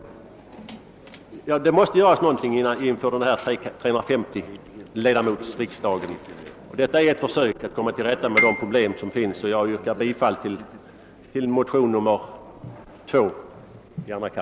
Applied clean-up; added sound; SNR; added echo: none; Piano; 4 dB; none.